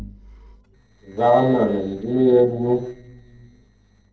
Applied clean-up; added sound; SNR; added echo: neural separator model SepFormer DNS4.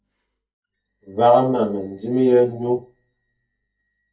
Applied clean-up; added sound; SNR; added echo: neural mask model DeepFilterNet 3.